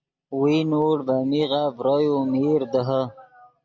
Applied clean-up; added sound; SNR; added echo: none; none; none; none.